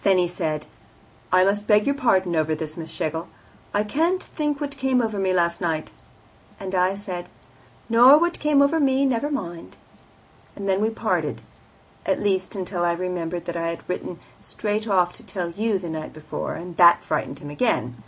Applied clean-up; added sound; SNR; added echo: none; none; none; none.